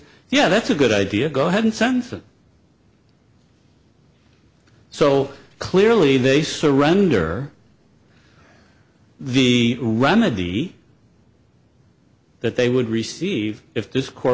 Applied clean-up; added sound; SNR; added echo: none; none; none; none.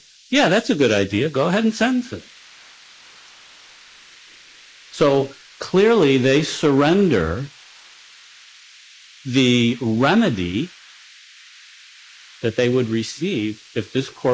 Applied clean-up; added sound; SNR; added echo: neural mask model Resemble Enhance denoiser.